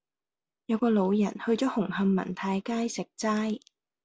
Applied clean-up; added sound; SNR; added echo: none; none; none; none.